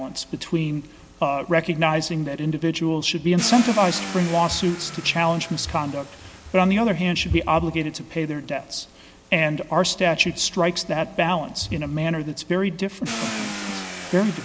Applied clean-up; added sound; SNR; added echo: none; Car; 14 dB; none.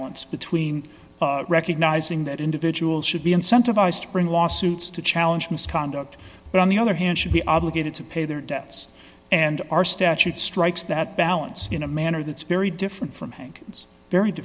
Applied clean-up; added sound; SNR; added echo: none; none; none; none.